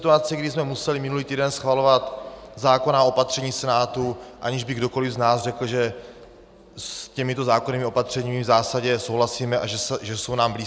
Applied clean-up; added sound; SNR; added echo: none; Zipper (clothing); 20 dB; none.